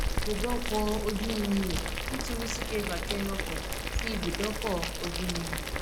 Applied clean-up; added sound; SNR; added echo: none; Boiling; -1 dB; none.